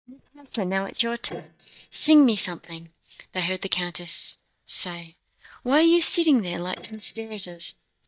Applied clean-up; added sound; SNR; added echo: neural mask model DeepFilterNet 3.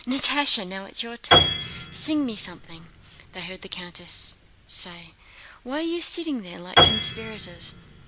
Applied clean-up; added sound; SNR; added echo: none; Piano; -5 dB; none.